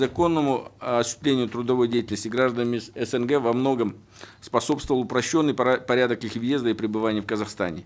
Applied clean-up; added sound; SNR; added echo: none; none; none; none.